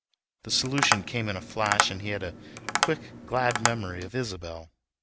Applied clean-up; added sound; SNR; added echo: none; Tap; 0 dB; none.